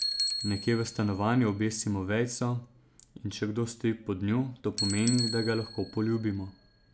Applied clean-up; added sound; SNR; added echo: none; Bicycle; 9 dB; none.